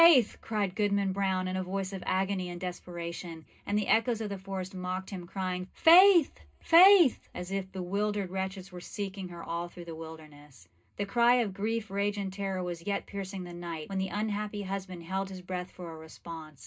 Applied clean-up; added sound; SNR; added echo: none; none; none; reverberation time 0.2 s.